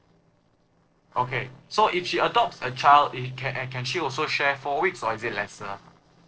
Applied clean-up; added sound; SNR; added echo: neural separator model SepFormer DNS4.